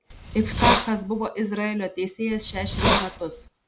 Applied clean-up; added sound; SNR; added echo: none; Hiss; -2 dB; none.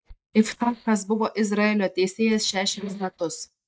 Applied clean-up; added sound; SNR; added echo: neural mask model DeepFilterNet 3.